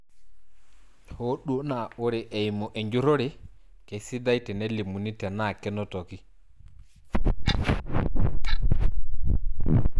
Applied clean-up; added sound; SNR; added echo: none; Clock; 16 dB; none.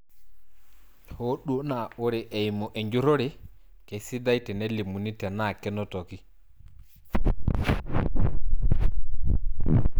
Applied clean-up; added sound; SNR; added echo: none; none; none; none.